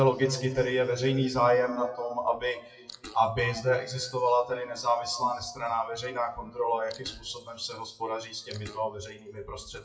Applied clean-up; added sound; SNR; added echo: classical method WPE with log-MMSE.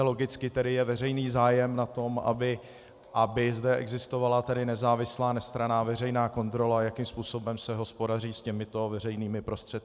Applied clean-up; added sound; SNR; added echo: none; none; none; none.